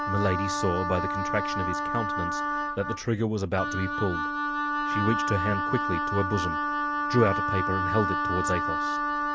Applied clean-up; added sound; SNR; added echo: none; Wind instrument, woodwind instrument; -1 dB; none.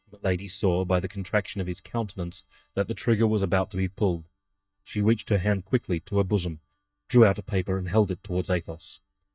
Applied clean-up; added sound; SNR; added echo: neural mask model DeepFilterNet 3.